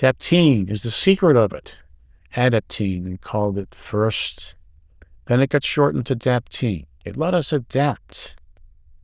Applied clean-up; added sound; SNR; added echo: neural diffusion model UNIVERSE++.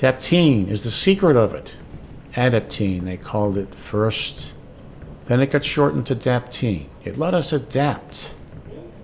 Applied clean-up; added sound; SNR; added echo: none; Subway, metro, underground; 18 dB; none.